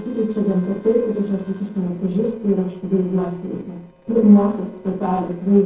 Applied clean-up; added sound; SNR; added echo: neural separator model SepFormer DNS4.